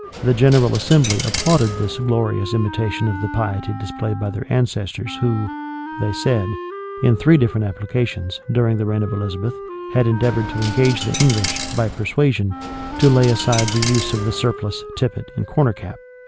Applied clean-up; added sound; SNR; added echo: none; Coin (dropping) + Wind instrument, woodwind instrument; 10 dB; none.